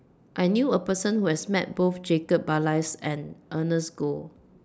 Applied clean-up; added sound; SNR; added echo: none; none; none; none.